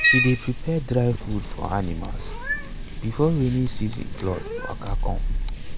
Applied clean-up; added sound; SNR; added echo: none; Cat; 0 dB; none.